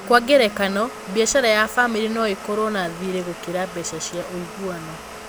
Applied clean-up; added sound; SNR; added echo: none; Domestic sounds, home sounds; 14 dB; none.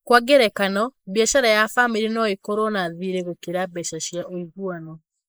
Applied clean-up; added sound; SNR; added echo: neural mask model Resemble Enhance denoiser.